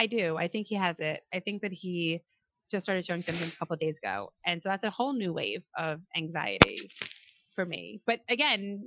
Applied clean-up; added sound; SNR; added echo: classical method Wiener filter.